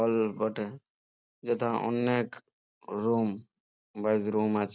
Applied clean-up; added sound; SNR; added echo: none; none; none; none.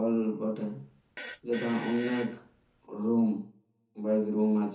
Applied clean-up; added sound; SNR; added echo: none; Fart; 14 dB; reverberation time 0.9 s.